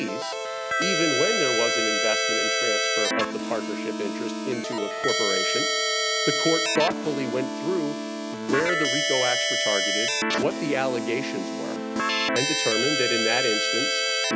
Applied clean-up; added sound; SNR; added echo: none; Keyboard (musical); -3 dB; none.